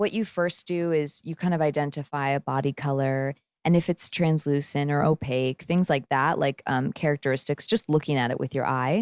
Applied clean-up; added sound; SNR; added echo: none; none; none; none.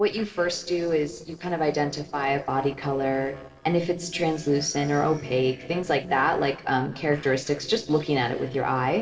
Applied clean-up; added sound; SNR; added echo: neural separator model SepFormer DNS4.